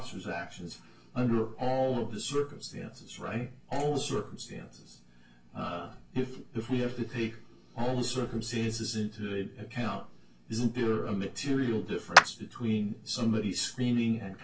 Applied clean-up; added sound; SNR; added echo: none; Clapping; -4 dB; reverberation time 0.3 s.